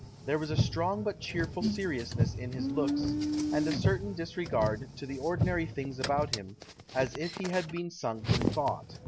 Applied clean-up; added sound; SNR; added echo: none; Car; 0 dB; none.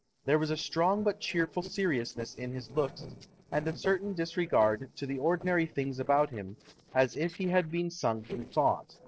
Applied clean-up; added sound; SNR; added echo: neural separator model SepFormer DNS4.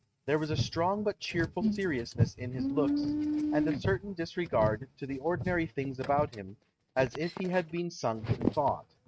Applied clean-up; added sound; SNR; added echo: neural mask model RNNoise.